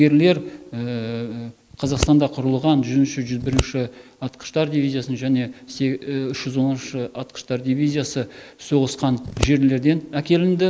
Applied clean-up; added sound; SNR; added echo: none; Scissors; 8 dB; none.